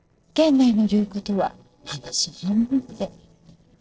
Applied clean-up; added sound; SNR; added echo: neural separator model SepFormer DNS4.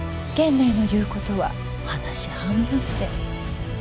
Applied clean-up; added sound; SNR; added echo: none; none; none; none.